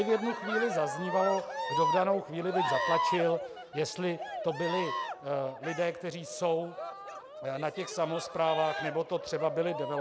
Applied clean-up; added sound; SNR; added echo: none; Cheering; 4 dB; none.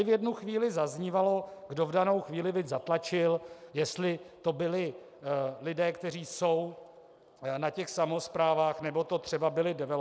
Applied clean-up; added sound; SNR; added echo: none; none; none; none.